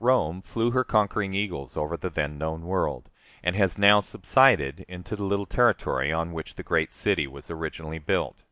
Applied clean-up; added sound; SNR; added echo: none; none; none; none.